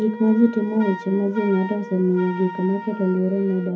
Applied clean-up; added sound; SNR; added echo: none; Wind instrument, woodwind instrument; 14 dB; reverberation time 0.4 s.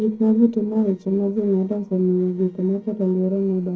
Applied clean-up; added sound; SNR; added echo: neural separator model SepFormer DNS4.